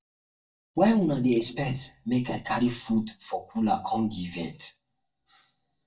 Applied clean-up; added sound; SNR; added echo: neural mask model DeepFilterNet 3.